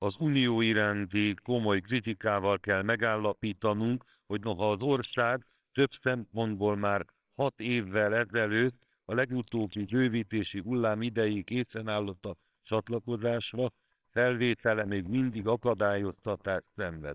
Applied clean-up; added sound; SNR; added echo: neural separator model SepFormer WHAMR!.